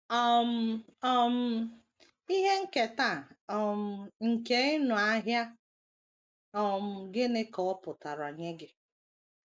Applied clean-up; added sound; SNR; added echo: none; none; none; none.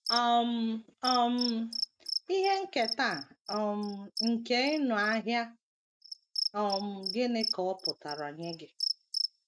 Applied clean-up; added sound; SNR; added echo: neural mask model RNNoise.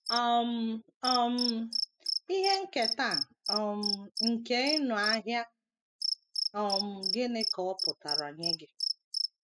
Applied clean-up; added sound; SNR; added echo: classical method spectral subtraction.